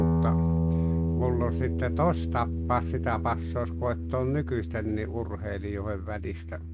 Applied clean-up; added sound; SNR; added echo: neural mask model RNNoise.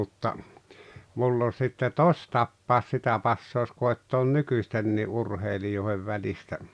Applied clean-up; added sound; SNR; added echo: none; none; none; none.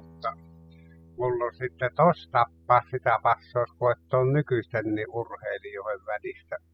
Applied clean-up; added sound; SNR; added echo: classical method spectral subtraction.